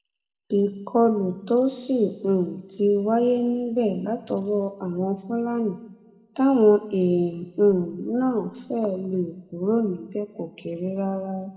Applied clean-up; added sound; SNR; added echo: none; none; none; reverberation time 1.1 s.